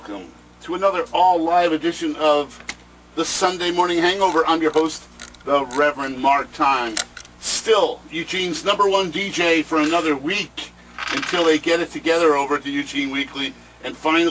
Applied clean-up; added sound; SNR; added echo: none; Camera; 17 dB; none.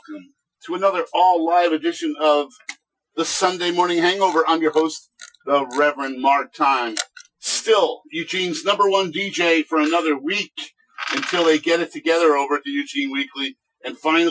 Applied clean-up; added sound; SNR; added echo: classical method Wiener filter.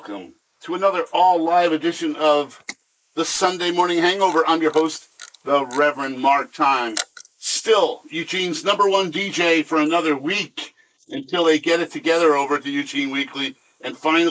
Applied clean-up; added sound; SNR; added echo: neural mask model Resemble Enhance denoiser.